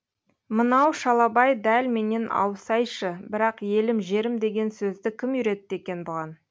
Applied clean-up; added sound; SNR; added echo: none; none; none; none.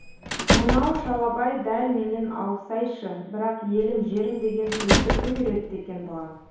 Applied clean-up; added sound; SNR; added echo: none; Squeak / Slam / Human group actions; 2 dB; reverberation time 2.2 s.